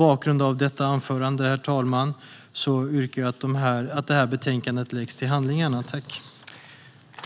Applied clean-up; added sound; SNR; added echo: none; none; none; none.